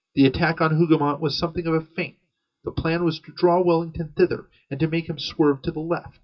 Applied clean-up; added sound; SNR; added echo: none; none; none; reverberation time 0.2 s.